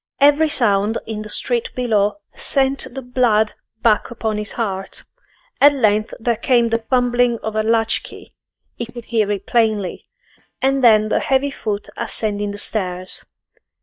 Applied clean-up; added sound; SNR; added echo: neural mask model DeepFilterNet 3.